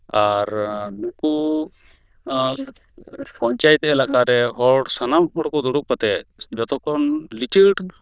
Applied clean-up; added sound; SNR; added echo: neural diffusion model UNIVERSE++.